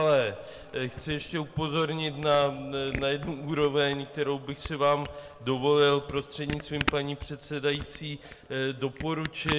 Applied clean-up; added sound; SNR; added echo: none; Camera; 12 dB; reverberation time 1.6 s.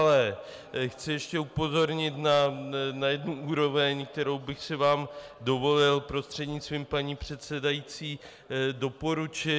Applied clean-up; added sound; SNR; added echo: none; none; none; none.